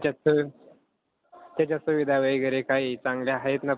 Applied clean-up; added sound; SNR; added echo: none; none; none; none.